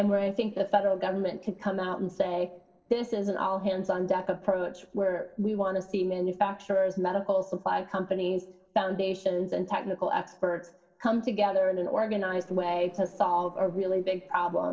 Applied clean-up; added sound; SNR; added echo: neural separator model SepFormer DNS4.